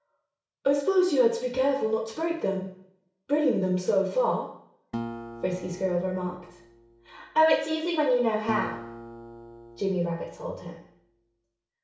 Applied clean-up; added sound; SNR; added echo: none; Acoustic guitar; 13 dB; reverberation time 0.6 s.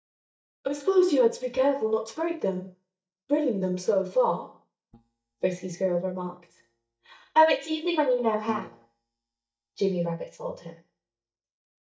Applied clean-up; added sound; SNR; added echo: neural mask model DeepFilterNet 3.